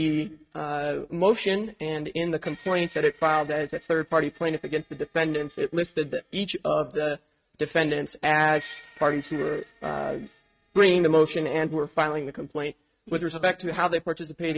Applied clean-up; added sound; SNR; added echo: neural mask model RNNoise.